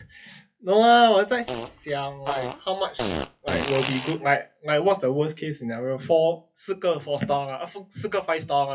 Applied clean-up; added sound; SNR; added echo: classical method WPE with log-MMSE.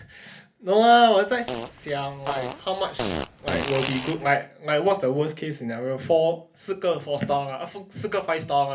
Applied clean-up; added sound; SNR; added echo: none; Fart; 8 dB; reverberation time 0.3 s.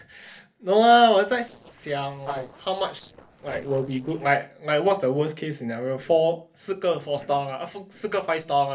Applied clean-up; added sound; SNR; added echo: neural separator model SepFormer DNS4.